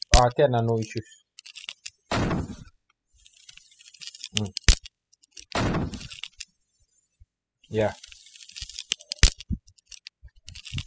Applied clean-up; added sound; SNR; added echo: classical method spectral subtraction.